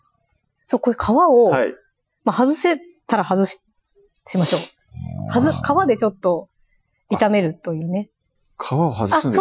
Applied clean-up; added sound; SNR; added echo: classical method Wiener filter.